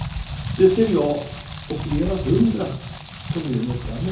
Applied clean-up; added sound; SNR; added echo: none; Rain; 7 dB; reverberation time 0.7 s.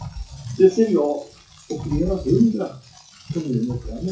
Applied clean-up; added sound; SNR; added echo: classical method WPE with log-MMSE.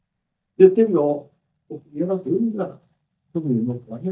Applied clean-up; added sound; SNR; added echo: neural mask model DeepFilterNet 3.